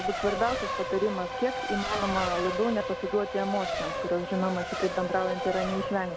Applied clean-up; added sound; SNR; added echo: none; Race car, auto racing; 3 dB; none.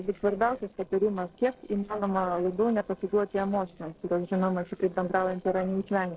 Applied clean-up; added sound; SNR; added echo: neural separator model SepFormer DNS4.